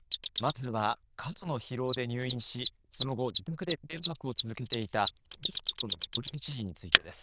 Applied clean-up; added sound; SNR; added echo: neural diffusion model UNIVERSE++.